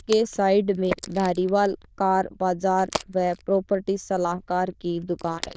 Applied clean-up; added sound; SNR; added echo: neural diffusion model UNIVERSE++.